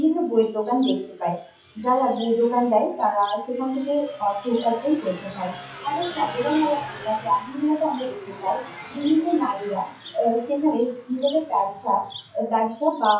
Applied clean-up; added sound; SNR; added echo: classical method WPE with log-MMSE.